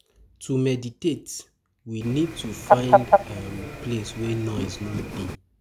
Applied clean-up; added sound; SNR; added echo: none; Fowl; -5 dB; none.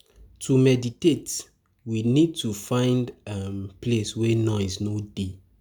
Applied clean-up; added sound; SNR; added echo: none; none; none; none.